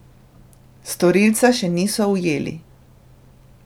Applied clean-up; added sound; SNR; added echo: none; none; none; none.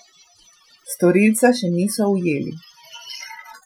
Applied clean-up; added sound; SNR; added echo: classical method Wiener filter.